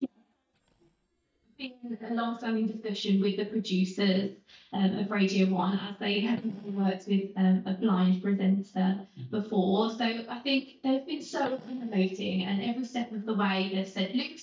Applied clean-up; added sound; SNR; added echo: neural mask model DeepFilterNet 3.